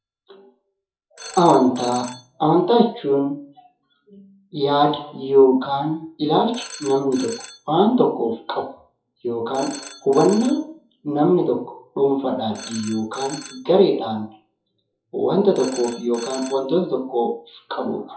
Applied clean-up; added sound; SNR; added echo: classical method WPE with log-MMSE.